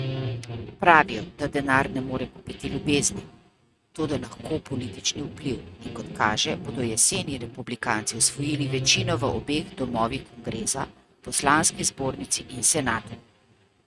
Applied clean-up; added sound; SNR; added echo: neural mask model RNNoise.